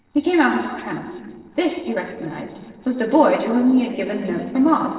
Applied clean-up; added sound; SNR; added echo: neural separator model SepFormer DNS4.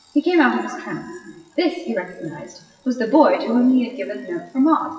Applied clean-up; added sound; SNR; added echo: classical method WPE with log-MMSE.